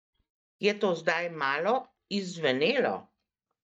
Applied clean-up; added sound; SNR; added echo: neural mask model DeepFilterNet 3.